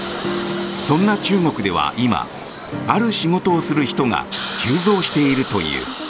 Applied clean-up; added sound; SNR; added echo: none; Hiss; 10 dB; none.